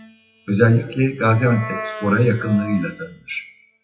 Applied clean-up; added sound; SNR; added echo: classical method WPE with log-MMSE.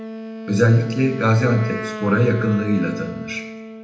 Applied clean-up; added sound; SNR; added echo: none; Wind instrument, woodwind instrument; 11 dB; reverberation time 0.8 s.